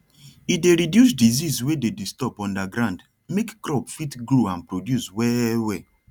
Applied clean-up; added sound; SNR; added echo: none; none; none; none.